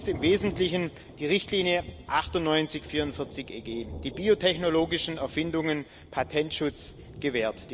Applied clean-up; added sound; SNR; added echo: none; Thunder; 14 dB; none.